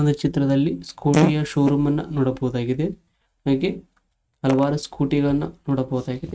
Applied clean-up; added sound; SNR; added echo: neural mask model RNNoise.